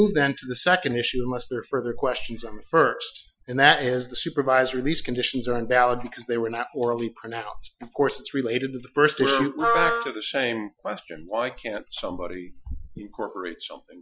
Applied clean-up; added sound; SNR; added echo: classical method Wiener filter.